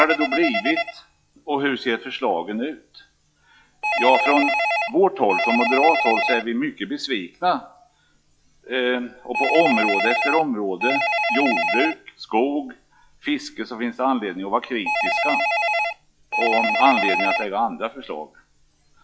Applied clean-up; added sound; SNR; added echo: classical method log-MMSE.